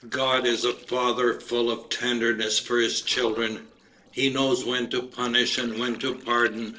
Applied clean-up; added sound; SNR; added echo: neural separator model SepFormer DNS4.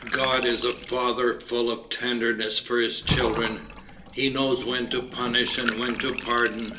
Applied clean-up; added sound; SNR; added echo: none; Bathtub (filling or washing) / Water; 10 dB; reverberation time 0.2 s.